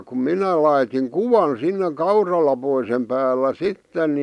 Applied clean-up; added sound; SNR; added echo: none; none; none; none.